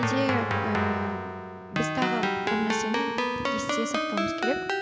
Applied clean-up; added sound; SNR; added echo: none; Keyboard (musical); -4 dB; none.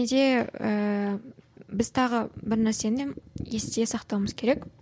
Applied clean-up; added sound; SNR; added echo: none; none; none; none.